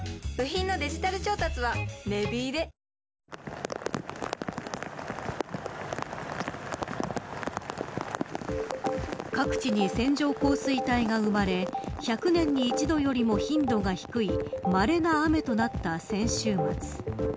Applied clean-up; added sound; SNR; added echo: none; none; none; none.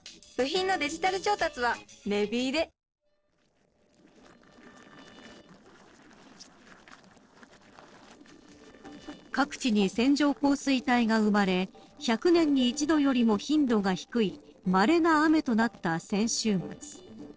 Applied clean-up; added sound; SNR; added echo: neural separator model SepFormer DNS4.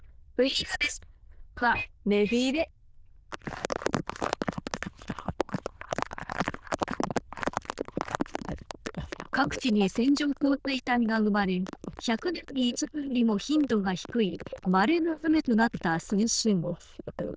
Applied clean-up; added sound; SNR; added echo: neural diffusion model UNIVERSE++.